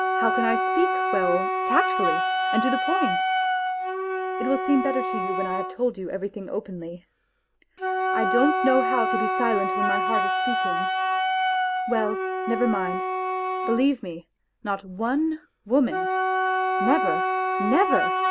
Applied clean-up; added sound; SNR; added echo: none; Wind instrument, woodwind instrument; -2 dB; none.